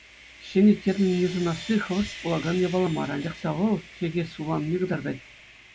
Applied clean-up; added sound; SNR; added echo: none; Sawing; 17 dB; none.